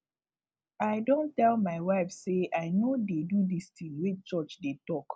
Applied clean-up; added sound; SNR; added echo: none; none; none; none.